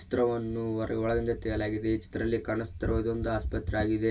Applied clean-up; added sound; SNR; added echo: none; none; none; reverberation time 0.1 s.